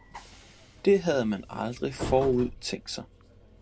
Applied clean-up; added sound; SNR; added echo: none; Train; 13 dB; none.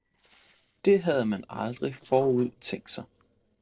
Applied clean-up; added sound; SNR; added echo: neural separator model SepFormer DNS4.